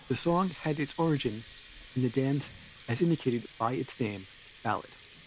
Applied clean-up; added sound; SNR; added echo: none; Water tap, faucet; 20 dB; none.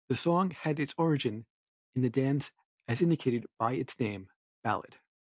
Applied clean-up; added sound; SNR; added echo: none; none; none; none.